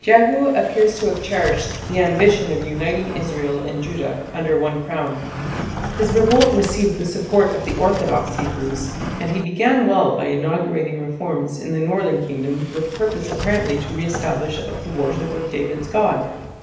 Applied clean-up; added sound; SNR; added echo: none; Sliding door; 10 dB; reverberation time 0.9 s.